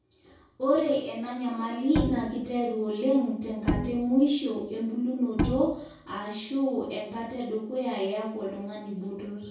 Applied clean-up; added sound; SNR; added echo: none; Bowed string instrument; 5 dB; reverberation time 0.6 s.